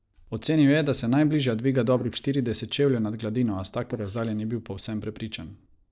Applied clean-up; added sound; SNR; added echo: neural separator model SepFormer DNS4.